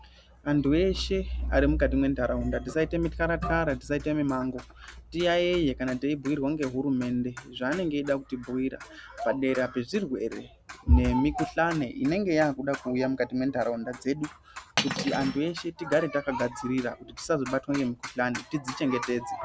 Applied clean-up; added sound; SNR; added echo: none; Cutlery, silverware; 3 dB; none.